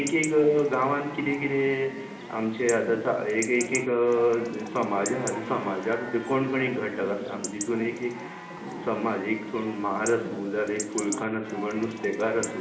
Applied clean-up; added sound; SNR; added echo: none; Chatter / Chirp, tweet / Livestock, farm animals, working animals; 11 dB; reverberation time 0.9 s.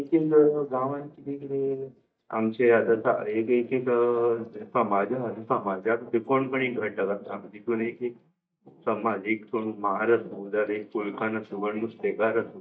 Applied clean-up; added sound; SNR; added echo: neural mask model DeepFilterNet 3.